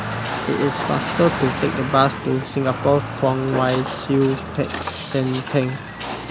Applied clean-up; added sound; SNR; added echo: none; Walk, footsteps + Traffic noise, roadway noise; 5 dB; none.